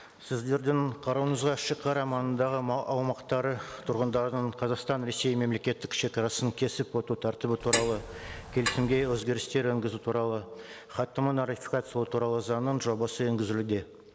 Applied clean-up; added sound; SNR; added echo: none; Clock; 5 dB; none.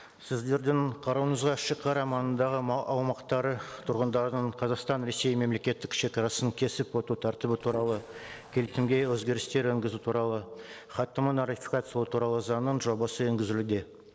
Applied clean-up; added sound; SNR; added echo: neural separator model SepFormer DNS4.